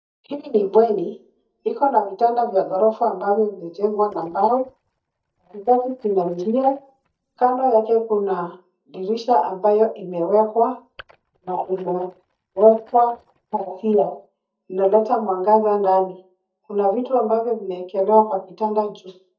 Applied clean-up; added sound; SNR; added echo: neural mask model DeepFilterNet 3.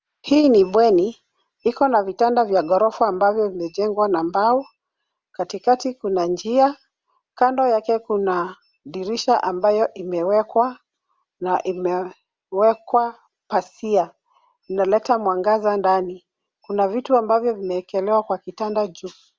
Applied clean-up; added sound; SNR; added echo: none; none; none; none.